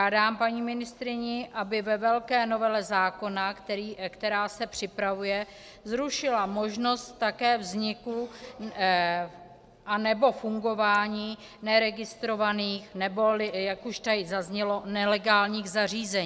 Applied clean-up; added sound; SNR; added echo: none; none; none; none.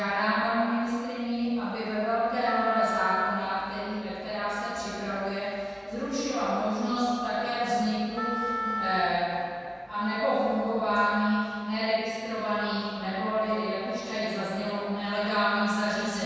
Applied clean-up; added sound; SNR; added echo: none; Wind instrument, woodwind instrument; 6 dB; reverberation time 2.1 s.